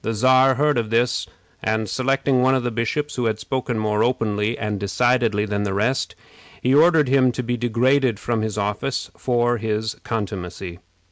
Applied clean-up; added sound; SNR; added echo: none; none; none; none.